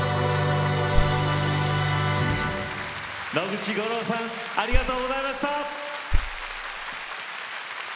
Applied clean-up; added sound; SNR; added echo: none; Thump, thud; 1 dB; none.